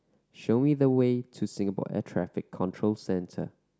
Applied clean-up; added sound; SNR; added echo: none; none; none; none.